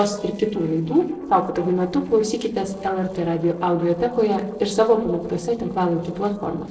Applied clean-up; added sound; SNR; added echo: neural separator model SepFormer DNS4.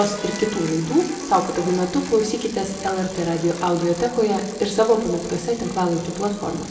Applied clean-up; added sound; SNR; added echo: none; Bicycle; 16 dB; reverberation time 1.2 s.